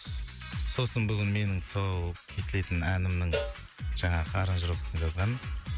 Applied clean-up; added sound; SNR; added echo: none; Cowbell; 10 dB; none.